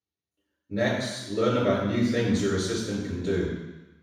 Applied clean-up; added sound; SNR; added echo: none; none; none; reverberation time 1.1 s.